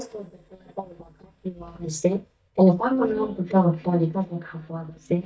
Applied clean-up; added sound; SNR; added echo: neural mask model DeepFilterNet 3.